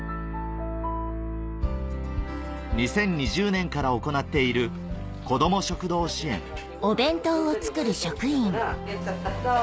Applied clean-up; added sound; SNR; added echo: none; none; none; none.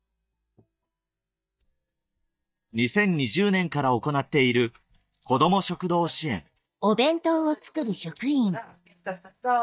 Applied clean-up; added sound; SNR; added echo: neural mask model DeepFilterNet 3.